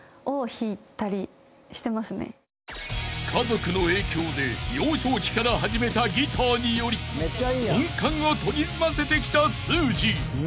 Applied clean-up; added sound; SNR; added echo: none; none; none; none.